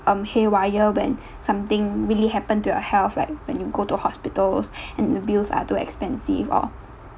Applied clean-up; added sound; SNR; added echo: none; none; none; none.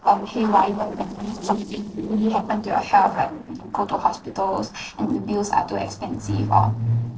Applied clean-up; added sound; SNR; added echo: neural separator model SepFormer DNS4.